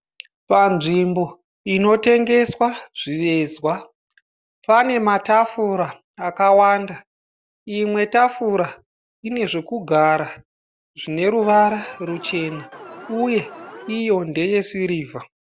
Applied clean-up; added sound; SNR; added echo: none; Alarm; 17 dB; none.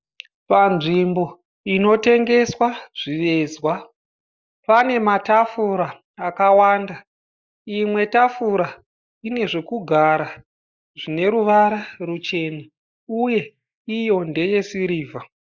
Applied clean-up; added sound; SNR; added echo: neural mask model Resemble Enhance denoiser.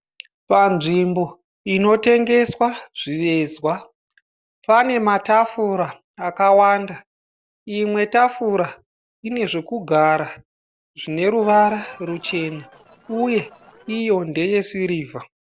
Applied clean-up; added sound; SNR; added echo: neural separator model SepFormer DNS4.